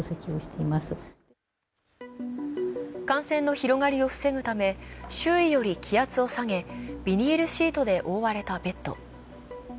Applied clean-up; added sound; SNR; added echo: none; none; none; none.